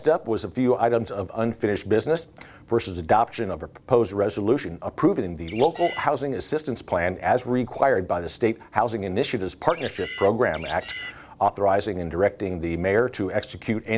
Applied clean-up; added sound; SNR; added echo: none; Bird; 13 dB; none.